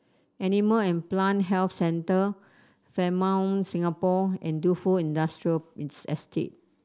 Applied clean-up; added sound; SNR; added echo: none; none; none; none.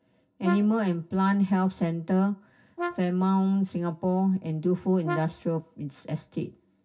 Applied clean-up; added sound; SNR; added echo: none; Brass instrument; 11 dB; reverberation time 0.4 s.